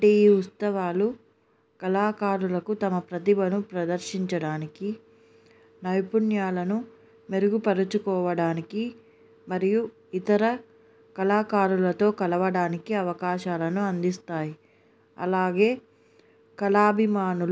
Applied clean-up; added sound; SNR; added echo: none; none; none; none.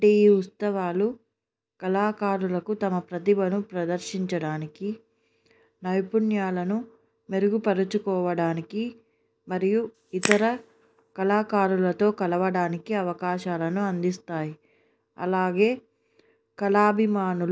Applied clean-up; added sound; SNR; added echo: neural mask model DeepFilterNet 3.